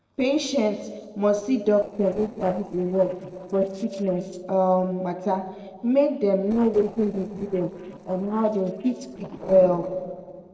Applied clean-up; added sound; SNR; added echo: neural separator model SepFormer DNS4.